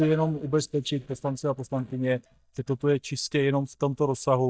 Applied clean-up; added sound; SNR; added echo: neural mask model DeepFilterNet 3.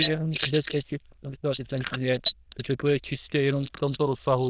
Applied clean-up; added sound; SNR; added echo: neural diffusion model UNIVERSE++.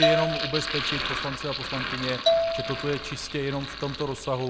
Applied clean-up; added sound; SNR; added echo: none; Sink (filling or washing) + Marimba, xylophone; -2 dB; none.